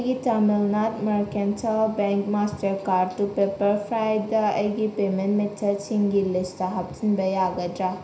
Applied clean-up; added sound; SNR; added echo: none; none; none; reverberation time 0.5 s.